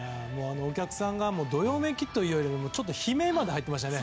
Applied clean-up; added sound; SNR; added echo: none; Alarm; 20 dB; none.